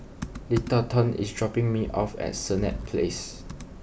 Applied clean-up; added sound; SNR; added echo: none; Computer keyboard; 13 dB; none.